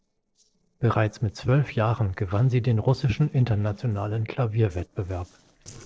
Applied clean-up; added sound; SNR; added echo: neural separator model SepFormer DNS4.